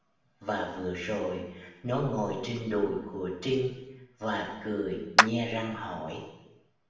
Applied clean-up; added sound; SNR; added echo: none; Clapping; -4 dB; reverberation time 0.9 s.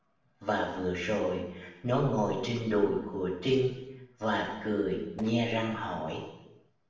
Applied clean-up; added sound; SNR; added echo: neural separator model SepFormer DNS4.